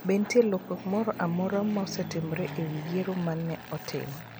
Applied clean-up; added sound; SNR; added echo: none; Fixed-wing aircraft, airplane; 11 dB; none.